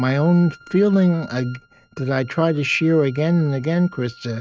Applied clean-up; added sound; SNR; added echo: neural mask model RNNoise.